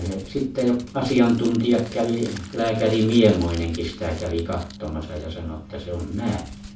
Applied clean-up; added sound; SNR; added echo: none; Crumpling, crinkling; 20 dB; reverberation time 0.3 s.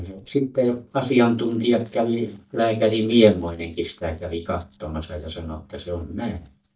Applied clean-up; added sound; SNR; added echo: neural mask model DeepFilterNet 3.